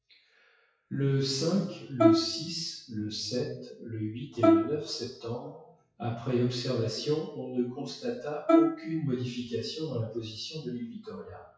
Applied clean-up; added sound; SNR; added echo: classical method WPE with log-MMSE.